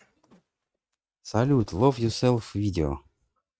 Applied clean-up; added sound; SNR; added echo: neural mask model RNNoise.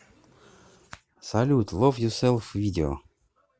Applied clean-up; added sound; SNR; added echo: none; none; none; none.